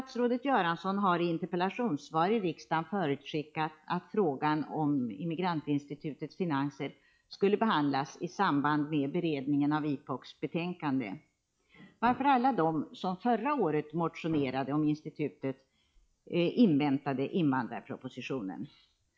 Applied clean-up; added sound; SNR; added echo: classical method log-MMSE.